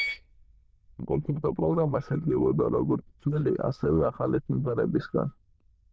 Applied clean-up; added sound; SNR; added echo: neural diffusion model UNIVERSE++.